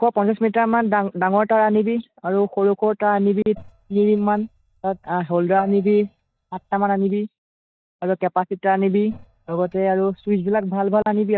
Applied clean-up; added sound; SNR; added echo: neural mask model DeepFilterNet 3.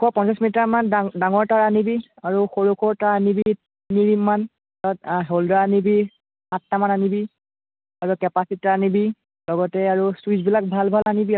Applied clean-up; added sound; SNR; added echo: none; none; none; none.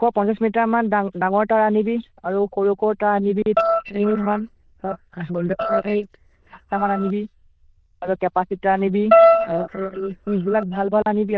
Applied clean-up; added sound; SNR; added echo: neural diffusion model UNIVERSE++.